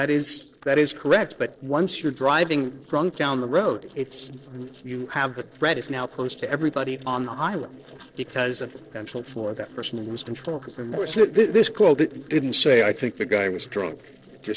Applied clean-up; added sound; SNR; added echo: neural separator model SepFormer DNS4.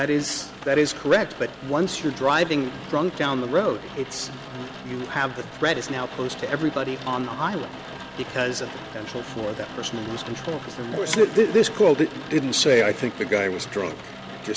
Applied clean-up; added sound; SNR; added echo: none; Rain; 13 dB; none.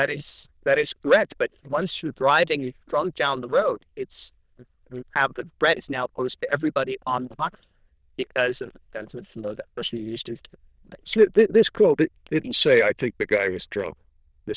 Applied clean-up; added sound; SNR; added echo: neural diffusion model UNIVERSE++.